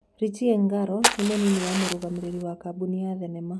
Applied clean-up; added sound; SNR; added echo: none; Fire; 2 dB; none.